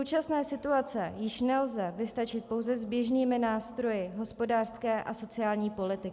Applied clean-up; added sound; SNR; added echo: none; none; none; none.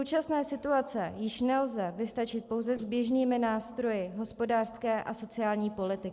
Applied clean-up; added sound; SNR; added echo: neural separator model SepFormer DNS4.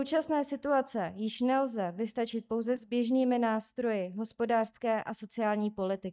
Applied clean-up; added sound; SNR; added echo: neural mask model DeepFilterNet 3.